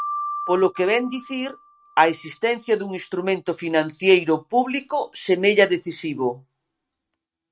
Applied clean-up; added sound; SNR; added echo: neural mask model RNNoise.